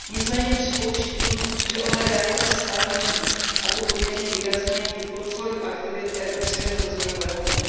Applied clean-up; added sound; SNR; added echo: none; Crumpling, crinkling; -1 dB; reverberation time 2.1 s.